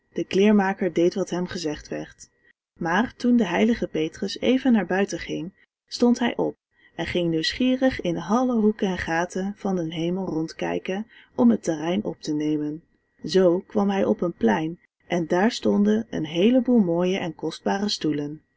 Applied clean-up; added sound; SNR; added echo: none; none; none; none.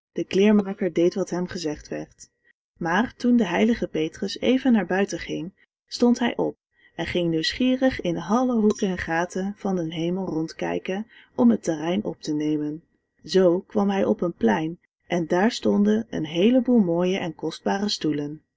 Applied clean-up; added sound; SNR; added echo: neural mask model DeepFilterNet 3.